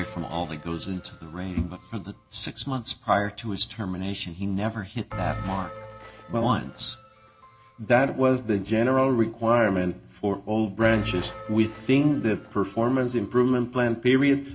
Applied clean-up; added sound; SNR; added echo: none; Bell; 17 dB; none.